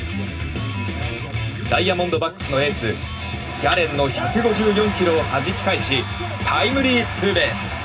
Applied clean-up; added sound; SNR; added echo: none; none; none; reverberation time 0.4 s.